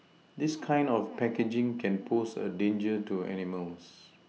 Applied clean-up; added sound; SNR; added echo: none; none; none; none.